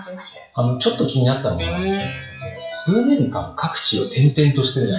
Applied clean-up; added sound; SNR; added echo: classical method WPE with log-MMSE.